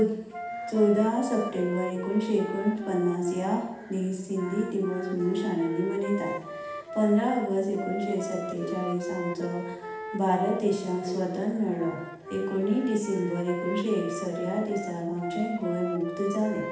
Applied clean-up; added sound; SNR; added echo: none; Wind instrument, woodwind instrument; 10 dB; reverberation time 0.8 s.